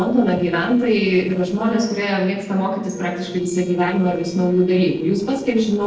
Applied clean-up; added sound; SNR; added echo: neural separator model SepFormer DNS4.